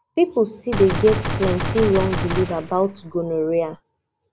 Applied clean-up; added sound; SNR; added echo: none; Gunshot, gunfire; 5 dB; none.